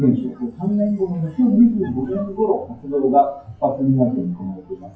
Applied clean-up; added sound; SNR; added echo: classical method WPE with log-MMSE.